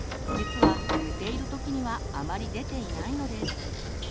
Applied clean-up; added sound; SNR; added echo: none; Fire + Door; -5 dB; none.